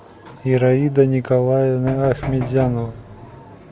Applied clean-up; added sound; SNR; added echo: none; Knock; 12 dB; none.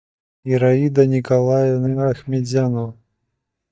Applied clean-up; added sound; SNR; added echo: neural mask model DeepFilterNet 3.